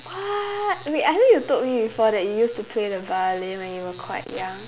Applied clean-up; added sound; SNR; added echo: none; none; none; none.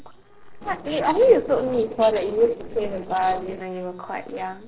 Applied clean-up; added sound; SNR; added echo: neural separator model SepFormer DNS4.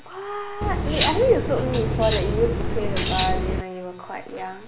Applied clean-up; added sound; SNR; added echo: none; Cutlery, silverware; -2 dB; reverberation time 0.8 s.